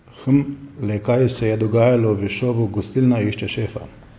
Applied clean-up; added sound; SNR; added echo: none; none; none; none.